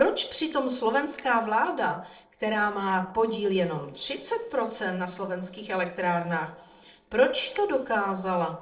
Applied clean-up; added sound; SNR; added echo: neural separator model SepFormer DNS4.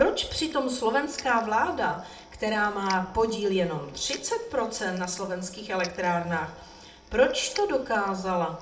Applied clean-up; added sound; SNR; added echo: none; Crackle; 19 dB; reverberation time 0.3 s.